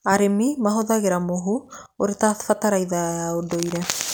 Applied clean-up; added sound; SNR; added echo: none; none; none; none.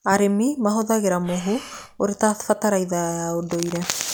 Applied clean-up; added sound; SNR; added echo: none; Breathing; 19 dB; none.